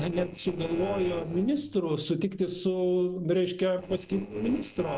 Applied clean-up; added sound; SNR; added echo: neural separator model SepFormer DNS4.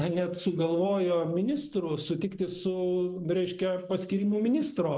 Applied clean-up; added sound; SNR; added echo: neural mask model Resemble Enhance denoiser.